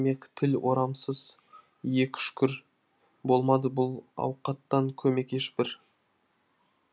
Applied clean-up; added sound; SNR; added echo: none; none; none; none.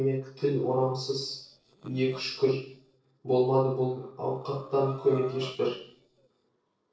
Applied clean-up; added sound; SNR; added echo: neural separator model SepFormer DNS4.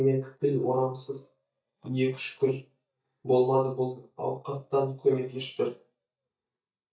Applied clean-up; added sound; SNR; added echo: neural mask model DeepFilterNet 3.